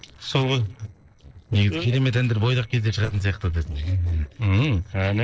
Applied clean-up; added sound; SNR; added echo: neural separator model SepFormer DNS4.